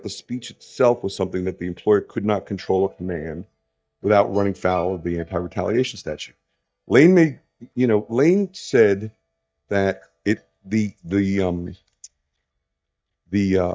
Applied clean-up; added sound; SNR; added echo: neural mask model DeepFilterNet 3.